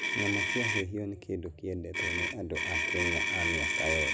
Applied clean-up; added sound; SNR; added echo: none; Motor vehicle (road); -3 dB; none.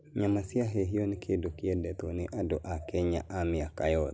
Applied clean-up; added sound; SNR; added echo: none; none; none; none.